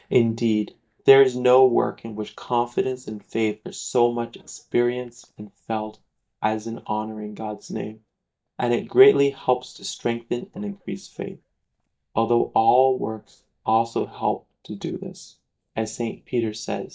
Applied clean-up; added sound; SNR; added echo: neural mask model DeepFilterNet 3.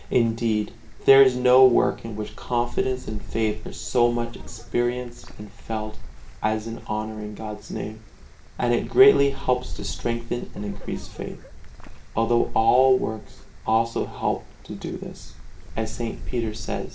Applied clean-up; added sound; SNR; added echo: none; Wind; 8 dB; reverberation time 0.8 s.